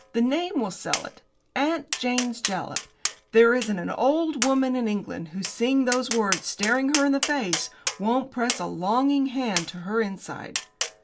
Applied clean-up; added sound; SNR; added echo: none; Tap; 9 dB; none.